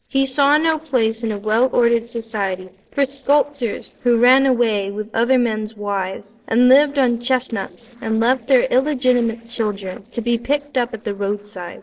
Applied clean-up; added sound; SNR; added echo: neural separator model SepFormer DNS4.